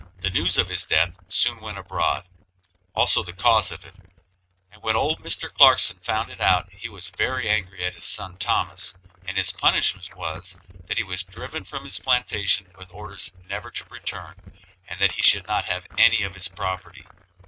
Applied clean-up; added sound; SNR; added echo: neural mask model RNNoise.